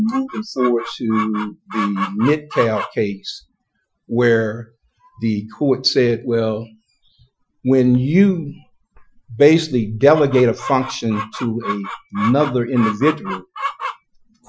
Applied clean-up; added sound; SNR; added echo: classical method Wiener filter.